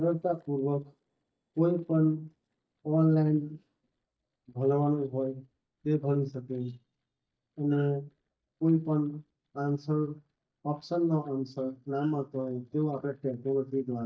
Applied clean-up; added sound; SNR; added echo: neural mask model DeepFilterNet 3.